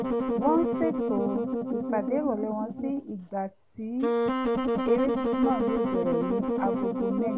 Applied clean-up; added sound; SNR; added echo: none; Wind instrument, woodwind instrument; -3 dB; none.